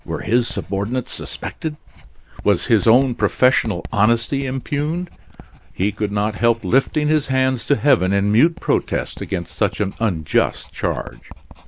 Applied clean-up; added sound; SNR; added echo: neural mask model Resemble Enhance denoiser.